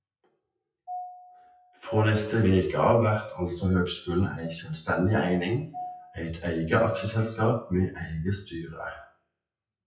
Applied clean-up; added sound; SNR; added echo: classical method WPE with log-MMSE.